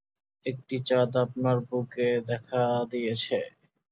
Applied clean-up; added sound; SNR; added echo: none; none; none; none.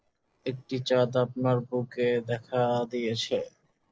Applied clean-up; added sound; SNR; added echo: neural separator model SepFormer DNS4.